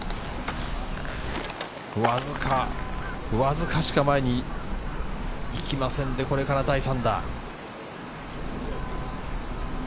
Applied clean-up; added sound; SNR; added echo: none; Train / Breathing; 4 dB; none.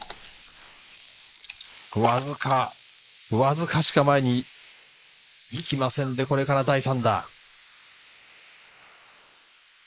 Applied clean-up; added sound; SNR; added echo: neural mask model Resemble Enhance denoiser.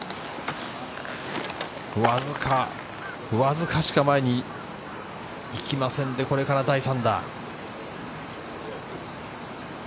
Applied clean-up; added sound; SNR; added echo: none; none; none; none.